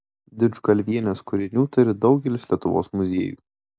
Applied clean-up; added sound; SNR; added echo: none; none; none; none.